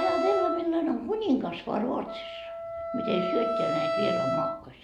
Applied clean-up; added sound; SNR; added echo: none; Wind instrument, woodwind instrument; 1 dB; none.